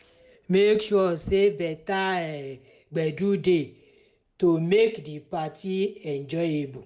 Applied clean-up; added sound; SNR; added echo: none; none; none; none.